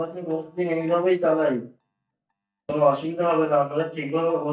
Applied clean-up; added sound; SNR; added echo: neural mask model DeepFilterNet 3.